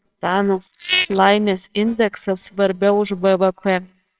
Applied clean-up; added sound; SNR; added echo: neural separator model SepFormer WHAMR!.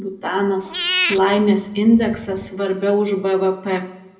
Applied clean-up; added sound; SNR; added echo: none; Meow / Purr; 8 dB; reverberation time 0.7 s.